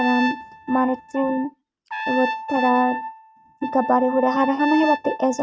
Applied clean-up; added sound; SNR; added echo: neural mask model RNNoise.